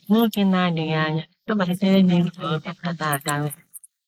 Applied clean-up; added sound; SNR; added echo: neural mask model Resemble Enhance denoiser.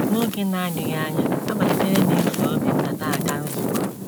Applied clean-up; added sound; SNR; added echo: none; Wind; -4 dB; none.